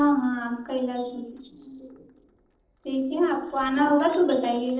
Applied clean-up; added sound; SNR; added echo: neural separator model SepFormer DNS4.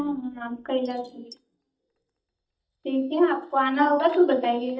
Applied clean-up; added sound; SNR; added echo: neural mask model DeepFilterNet 3.